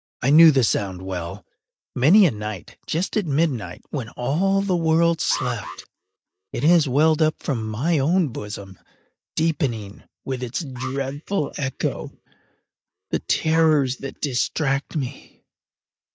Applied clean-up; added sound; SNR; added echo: neural mask model DeepFilterNet 3.